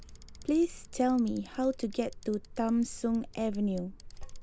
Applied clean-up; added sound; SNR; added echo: none; Bicycle; 14 dB; none.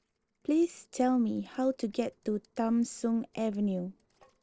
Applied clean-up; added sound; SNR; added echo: neural separator model SepFormer DNS4.